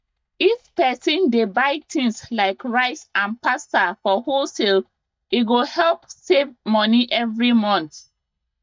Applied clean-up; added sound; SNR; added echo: neural mask model DeepFilterNet 3.